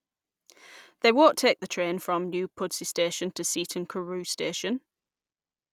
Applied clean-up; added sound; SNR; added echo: none; none; none; none.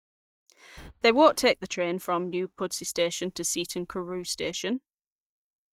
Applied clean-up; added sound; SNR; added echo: neural mask model DeepFilterNet 3.